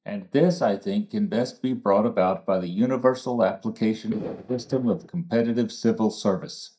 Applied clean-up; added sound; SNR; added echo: neural mask model DeepFilterNet 3.